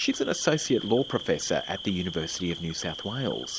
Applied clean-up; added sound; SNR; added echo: none; Cricket; 11 dB; none.